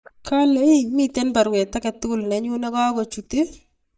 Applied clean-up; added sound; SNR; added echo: neural mask model DeepFilterNet 3.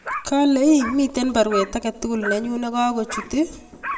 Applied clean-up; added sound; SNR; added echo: none; Dog; 12 dB; reverberation time 1.3 s.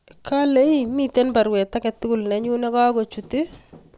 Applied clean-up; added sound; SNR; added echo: none; none; none; none.